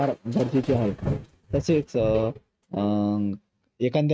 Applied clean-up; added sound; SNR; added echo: neural mask model RNNoise.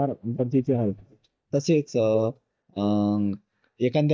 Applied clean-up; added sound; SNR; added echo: neural mask model DeepFilterNet 3.